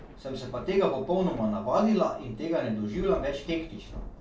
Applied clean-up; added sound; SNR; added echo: none; Thunder / Rain; 15 dB; reverberation time 0.3 s.